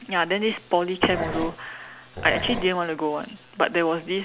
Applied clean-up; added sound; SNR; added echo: none; Growling; 8 dB; none.